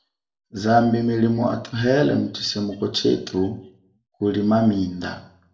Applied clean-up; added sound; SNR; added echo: none; none; none; reverberation time 0.4 s.